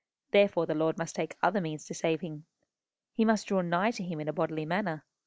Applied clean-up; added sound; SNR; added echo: none; none; none; none.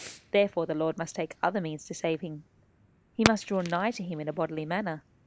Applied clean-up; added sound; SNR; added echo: none; Fireworks; 8 dB; none.